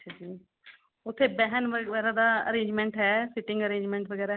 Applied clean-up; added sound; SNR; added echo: none; none; none; none.